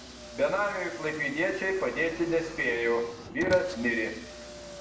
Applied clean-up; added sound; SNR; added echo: none; Car; 13 dB; reverberation time 0.7 s.